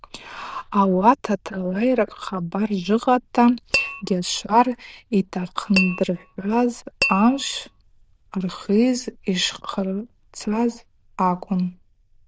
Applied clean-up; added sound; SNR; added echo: neural diffusion model UNIVERSE++.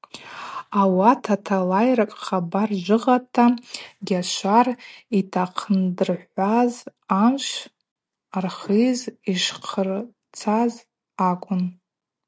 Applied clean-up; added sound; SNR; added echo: none; none; none; none.